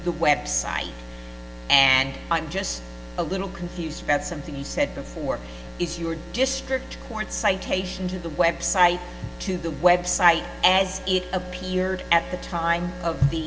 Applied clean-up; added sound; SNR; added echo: none; Organ; 17 dB; reverberation time 0.3 s.